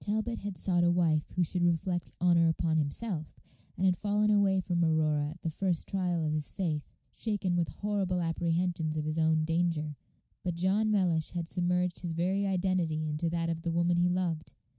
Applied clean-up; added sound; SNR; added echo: none; none; none; none.